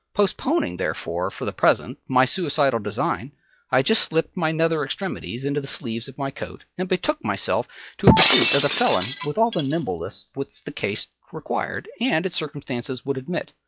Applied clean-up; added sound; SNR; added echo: classical method log-MMSE.